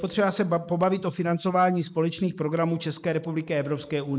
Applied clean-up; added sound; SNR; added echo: neural mask model Resemble Enhance denoiser.